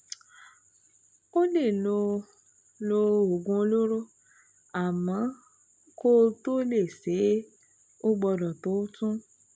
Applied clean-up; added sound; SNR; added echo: none; none; none; none.